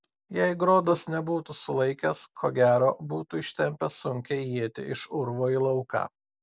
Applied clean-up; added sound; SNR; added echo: none; none; none; none.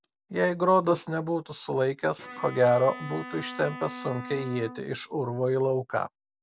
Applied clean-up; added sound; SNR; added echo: none; Bowed string instrument; 15 dB; none.